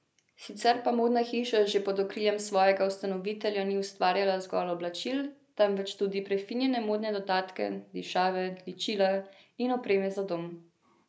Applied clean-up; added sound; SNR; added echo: none; none; none; none.